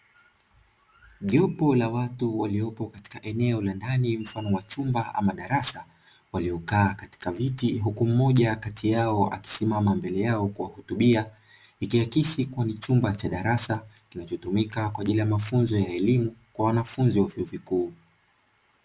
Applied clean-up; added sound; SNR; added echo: none; none; none; none.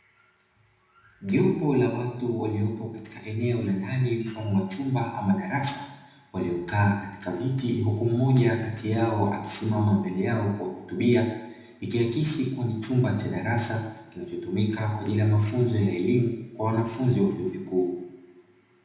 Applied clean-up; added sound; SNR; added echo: none; none; none; reverberation time 0.9 s.